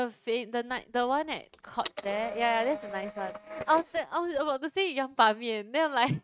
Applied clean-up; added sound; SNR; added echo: neural mask model RNNoise.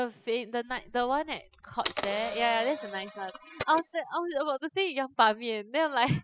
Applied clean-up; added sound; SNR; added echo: classical method spectral subtraction.